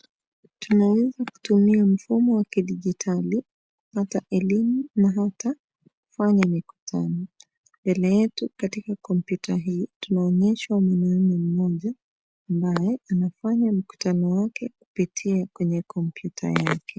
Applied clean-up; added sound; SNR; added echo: none; none; none; none.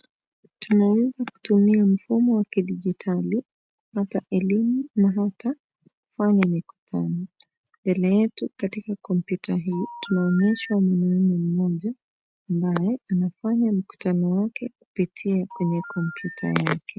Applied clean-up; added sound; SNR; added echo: neural mask model RNNoise.